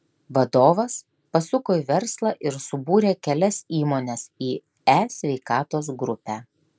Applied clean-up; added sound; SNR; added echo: none; none; none; none.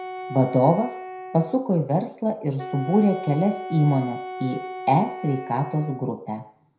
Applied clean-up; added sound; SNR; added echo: none; Wind instrument, woodwind instrument; 12 dB; reverberation time 0.4 s.